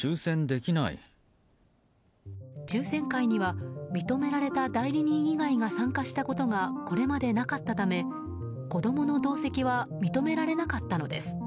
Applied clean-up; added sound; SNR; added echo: none; none; none; none.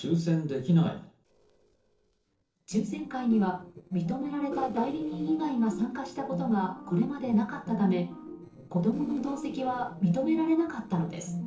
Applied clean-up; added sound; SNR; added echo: neural separator model SepFormer DNS4.